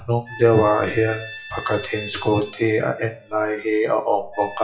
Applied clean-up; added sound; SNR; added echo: classical method WPE with log-MMSE.